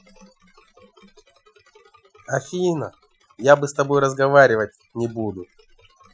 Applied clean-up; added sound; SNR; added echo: classical method Wiener filter.